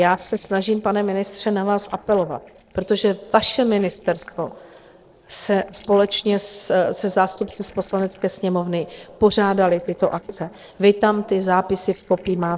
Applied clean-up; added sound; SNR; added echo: neural separator model SepFormer DNS4.